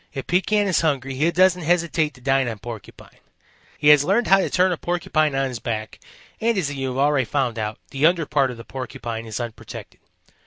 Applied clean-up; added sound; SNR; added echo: none; none; none; none.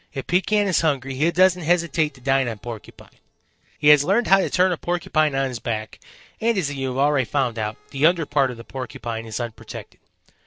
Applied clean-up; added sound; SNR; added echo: neural separator model SepFormer DNS4.